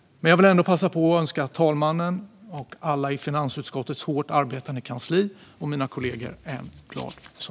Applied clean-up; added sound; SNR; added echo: none; none; none; none.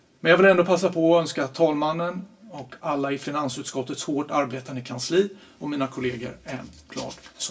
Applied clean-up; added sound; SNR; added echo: none; none; none; reverberation time 0.2 s.